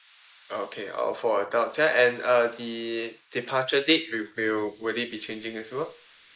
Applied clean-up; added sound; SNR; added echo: neural mask model Resemble Enhance denoiser.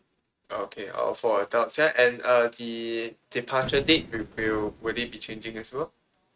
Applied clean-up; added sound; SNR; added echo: neural mask model RNNoise.